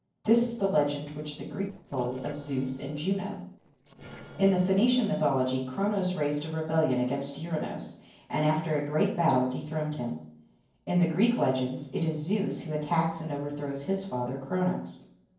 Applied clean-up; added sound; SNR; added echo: neural separator model SepFormer DNS4.